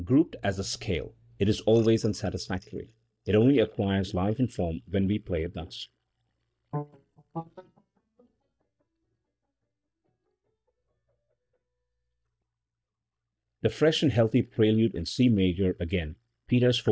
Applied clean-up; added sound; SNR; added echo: neural mask model DeepFilterNet 3.